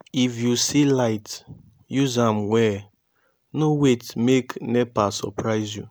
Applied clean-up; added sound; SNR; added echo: none; none; none; none.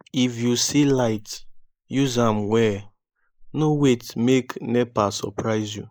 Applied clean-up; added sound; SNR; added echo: neural mask model Resemble Enhance denoiser.